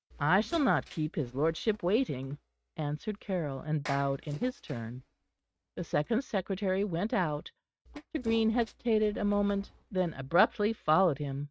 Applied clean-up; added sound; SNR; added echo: neural mask model RNNoise.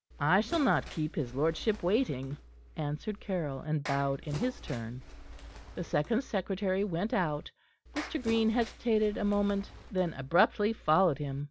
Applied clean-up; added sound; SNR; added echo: none; Clapping + Bird; 16 dB; none.